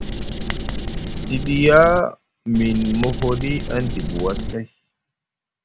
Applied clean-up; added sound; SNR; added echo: none; Writing; 4 dB; none.